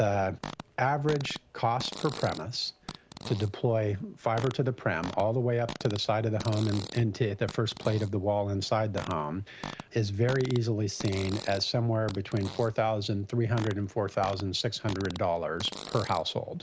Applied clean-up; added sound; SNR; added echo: none; Fart; 14 dB; none.